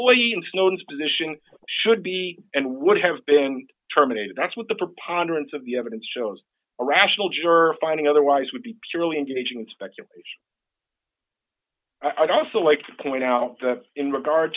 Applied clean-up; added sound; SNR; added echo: none; none; none; none.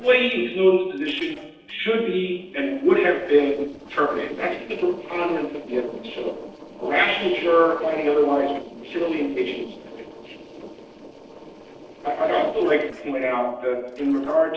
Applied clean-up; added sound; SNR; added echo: neural separator model SepFormer DNS4.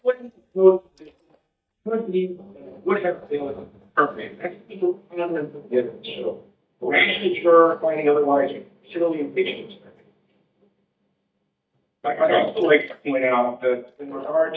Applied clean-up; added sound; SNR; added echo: neural mask model DeepFilterNet 3.